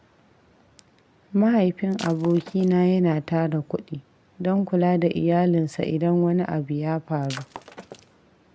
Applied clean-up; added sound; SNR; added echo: none; Shatter; 17 dB; none.